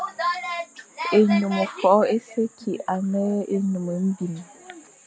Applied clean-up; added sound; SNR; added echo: none; none; none; none.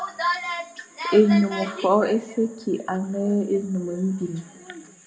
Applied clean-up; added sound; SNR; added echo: none; none; none; reverberation time 0.7 s.